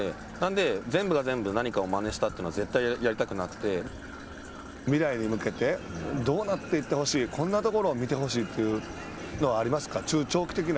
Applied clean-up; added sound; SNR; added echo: none; Trickle, dribble / Traffic noise, roadway noise; 17 dB; none.